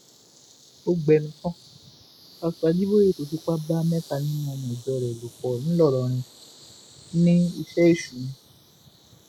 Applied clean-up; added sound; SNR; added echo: neural mask model Resemble Enhance denoiser.